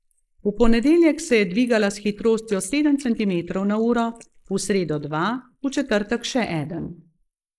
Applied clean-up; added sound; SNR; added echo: neural mask model Resemble Enhance denoiser.